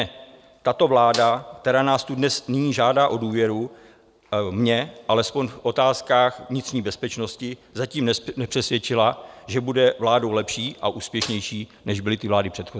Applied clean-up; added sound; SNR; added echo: none; Snare drum; 15 dB; none.